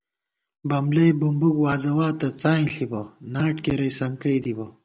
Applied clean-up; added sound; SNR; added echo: none; none; none; none.